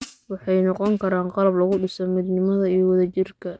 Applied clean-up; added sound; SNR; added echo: neural mask model RNNoise.